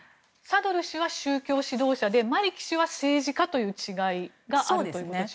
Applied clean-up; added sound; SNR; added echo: none; none; none; none.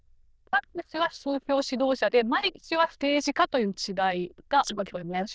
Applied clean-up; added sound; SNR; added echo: neural diffusion model UNIVERSE++.